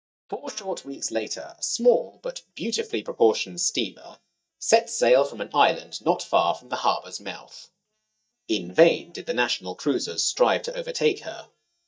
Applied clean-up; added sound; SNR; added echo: neural mask model DeepFilterNet 3.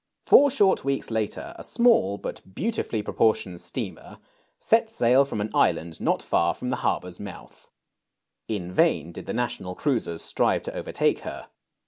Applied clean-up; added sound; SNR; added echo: none; none; none; none.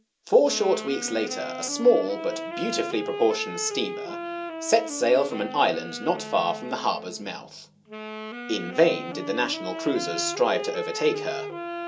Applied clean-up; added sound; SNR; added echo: none; Wind instrument, woodwind instrument; 9 dB; reverberation time 0.2 s.